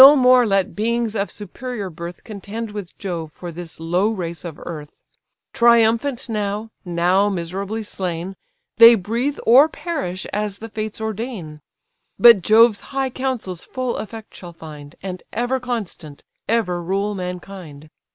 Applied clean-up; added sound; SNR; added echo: none; none; none; none.